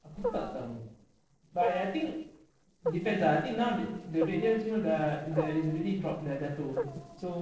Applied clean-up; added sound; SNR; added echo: neural separator model SepFormer DNS4.